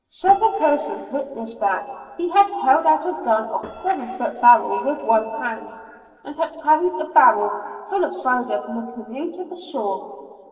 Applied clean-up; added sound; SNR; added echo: neural separator model SepFormer DNS4.